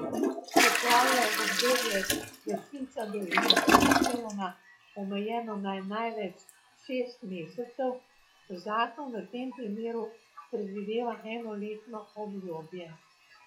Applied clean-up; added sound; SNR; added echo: classical method log-MMSE.